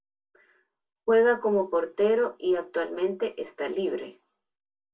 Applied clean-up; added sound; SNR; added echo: none; none; none; reverberation time 0.1 s.